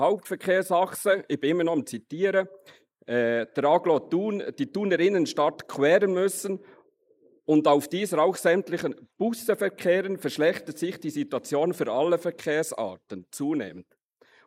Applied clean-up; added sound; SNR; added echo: neural mask model Resemble Enhance denoiser.